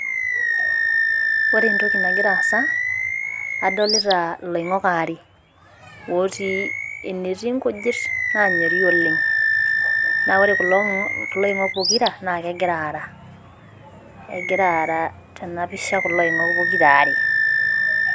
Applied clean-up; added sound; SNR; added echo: none; Animal; -1 dB; none.